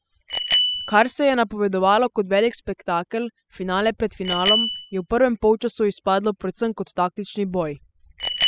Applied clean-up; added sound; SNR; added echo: classical method spectral subtraction.